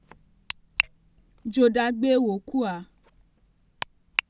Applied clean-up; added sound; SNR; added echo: none; none; none; none.